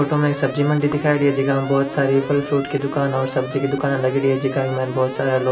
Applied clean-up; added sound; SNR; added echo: none; Alarm; 14 dB; reverberation time 2.8 s.